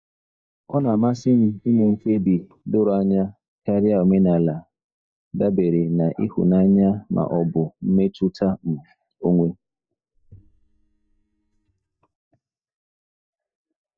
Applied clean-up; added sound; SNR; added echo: neural mask model DeepFilterNet 3.